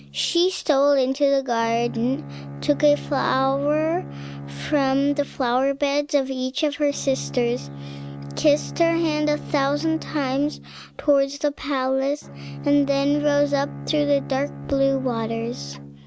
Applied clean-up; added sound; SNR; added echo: none; Bowed string instrument; 13 dB; none.